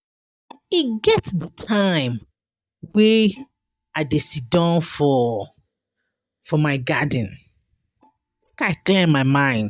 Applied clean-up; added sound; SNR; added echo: neural mask model DeepFilterNet 3.